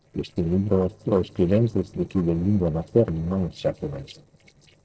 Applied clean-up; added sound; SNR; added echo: neural separator model SepFormer DNS4.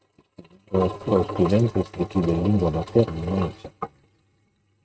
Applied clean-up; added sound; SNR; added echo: neural mask model RNNoise.